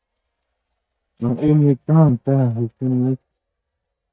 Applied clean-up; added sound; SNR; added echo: neural mask model DeepFilterNet 3.